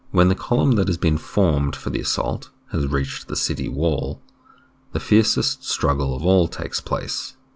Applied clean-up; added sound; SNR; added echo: none; none; none; none.